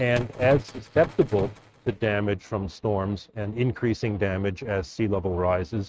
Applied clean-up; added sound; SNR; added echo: neural mask model RNNoise.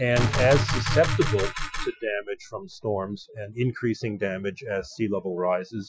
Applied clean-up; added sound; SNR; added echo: classical method Wiener filter.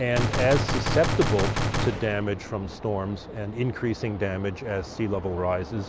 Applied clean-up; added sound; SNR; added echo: none; Gunshot, gunfire; 0 dB; none.